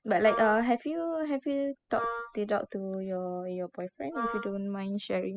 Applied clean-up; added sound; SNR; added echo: classical method spectral subtraction.